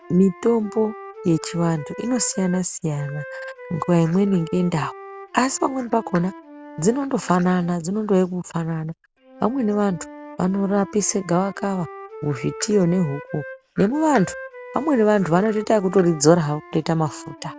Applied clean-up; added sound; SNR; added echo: none; Wind instrument, woodwind instrument; 17 dB; none.